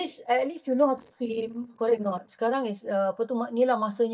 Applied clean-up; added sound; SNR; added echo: neural mask model DeepFilterNet 3.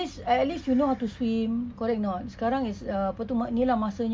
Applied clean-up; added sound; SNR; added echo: none; none; none; none.